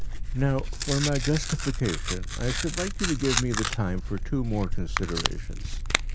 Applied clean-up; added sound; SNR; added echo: none; Tearing; 0 dB; none.